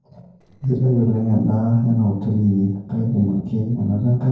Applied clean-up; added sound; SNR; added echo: neural separator model SepFormer DNS4.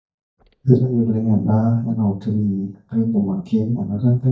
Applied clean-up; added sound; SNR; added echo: neural mask model DeepFilterNet 3.